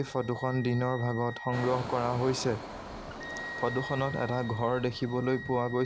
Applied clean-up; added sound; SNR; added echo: none; Engine + Wind instrument, woodwind instrument; 11 dB; none.